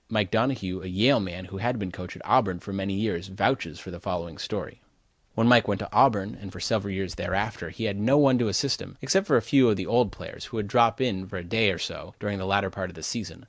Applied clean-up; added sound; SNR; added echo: none; none; none; none.